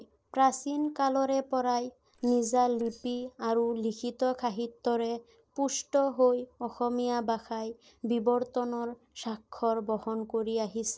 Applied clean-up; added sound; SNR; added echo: neural separator model SepFormer DNS4.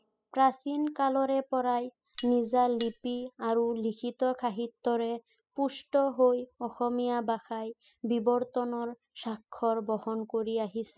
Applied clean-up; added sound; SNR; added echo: classical method spectral subtraction.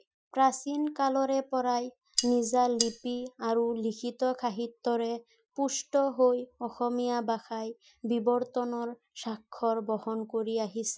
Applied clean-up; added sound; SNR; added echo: classical method Wiener filter.